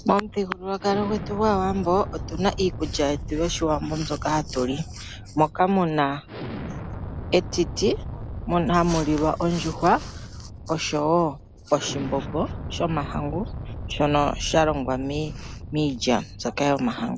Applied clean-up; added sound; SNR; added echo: none; Explosion; 10 dB; none.